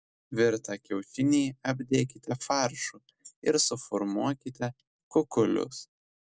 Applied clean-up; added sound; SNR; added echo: none; none; none; none.